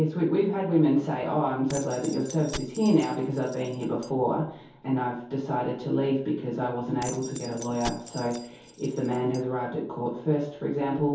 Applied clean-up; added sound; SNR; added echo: none; Keys jangling; 15 dB; reverberation time 0.6 s.